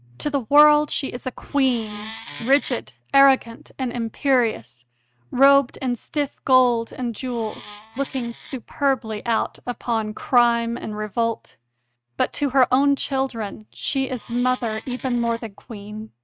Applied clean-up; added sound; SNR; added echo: neural mask model RNNoise.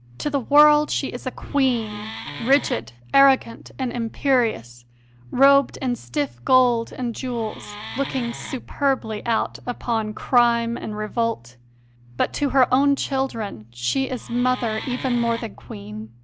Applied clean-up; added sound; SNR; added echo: none; Wood; 13 dB; none.